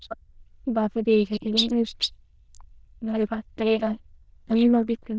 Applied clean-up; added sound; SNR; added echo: neural diffusion model UNIVERSE++.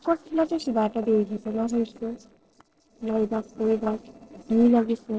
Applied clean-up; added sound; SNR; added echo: neural separator model SepFormer DNS4.